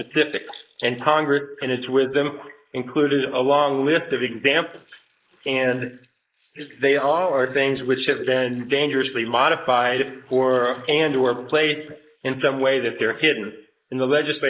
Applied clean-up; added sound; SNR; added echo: neural mask model Resemble Enhance denoiser.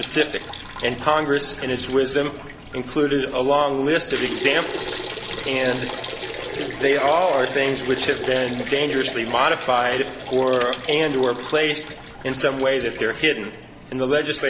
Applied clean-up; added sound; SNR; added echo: none; Liquid; 10 dB; none.